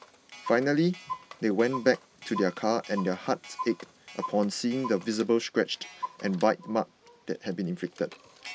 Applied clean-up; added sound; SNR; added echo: none; Clock; 14 dB; none.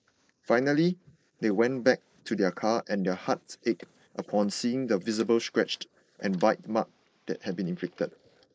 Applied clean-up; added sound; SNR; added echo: neural mask model Resemble Enhance denoiser.